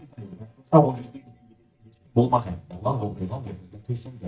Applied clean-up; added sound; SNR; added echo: neural mask model DeepFilterNet 3.